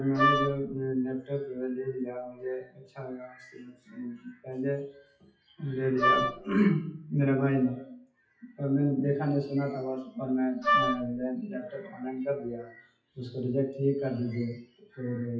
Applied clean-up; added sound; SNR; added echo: classical method WPE with log-MMSE.